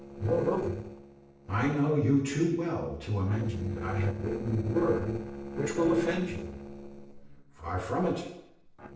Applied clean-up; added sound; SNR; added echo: neural separator model SepFormer DNS4.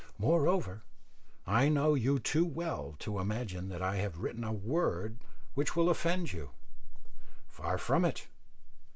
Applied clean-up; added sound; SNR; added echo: none; none; none; none.